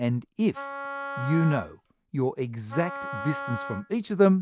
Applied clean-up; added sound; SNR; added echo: none; Wind instrument, woodwind instrument; 10 dB; none.